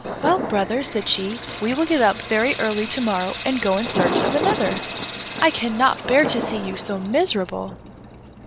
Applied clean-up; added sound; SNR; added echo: none; Thunder + Sink (filling or washing) / Water tap, faucet; 6 dB; none.